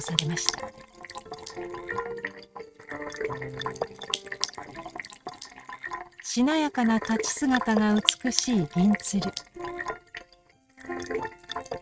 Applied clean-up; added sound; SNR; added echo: neural mask model RNNoise.